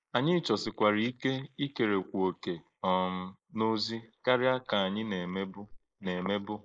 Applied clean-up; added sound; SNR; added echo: neural mask model Resemble Enhance denoiser.